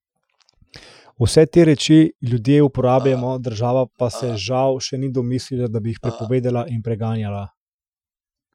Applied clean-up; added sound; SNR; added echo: classical method Wiener filter.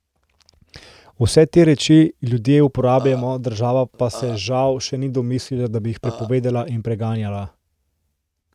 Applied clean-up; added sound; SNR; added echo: neural mask model RNNoise.